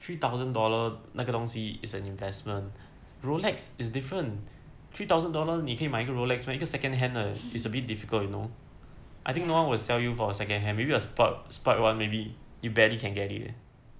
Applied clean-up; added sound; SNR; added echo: none; Cricket; 20 dB; none.